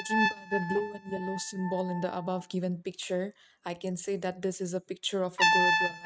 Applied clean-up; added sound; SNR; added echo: neural mask model RNNoise.